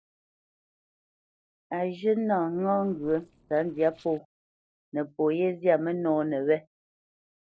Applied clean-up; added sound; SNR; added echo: neural separator model SepFormer DNS4.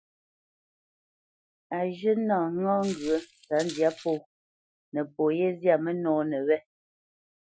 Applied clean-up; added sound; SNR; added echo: classical method Wiener filter.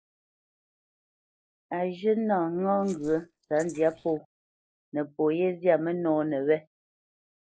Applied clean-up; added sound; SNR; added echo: neural mask model Resemble Enhance denoiser.